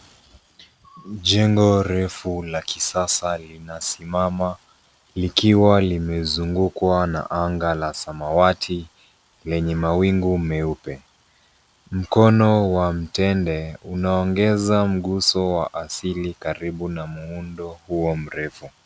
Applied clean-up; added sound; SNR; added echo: none; none; none; none.